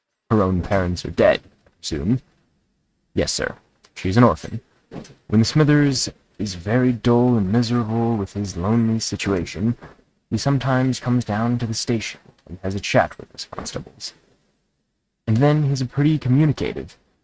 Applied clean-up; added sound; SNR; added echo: neural mask model RNNoise.